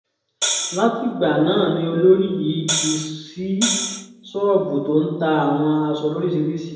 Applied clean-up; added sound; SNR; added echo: none; Hi-hat; 4 dB; reverberation time 1.0 s.